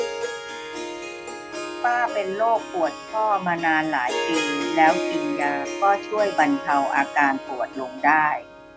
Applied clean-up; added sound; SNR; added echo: none; Harp; 7 dB; none.